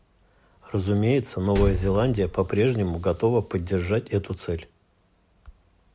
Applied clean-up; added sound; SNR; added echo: none; Liquid; 9 dB; none.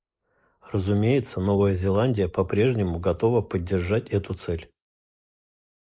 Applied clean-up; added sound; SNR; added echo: neural mask model Resemble Enhance denoiser.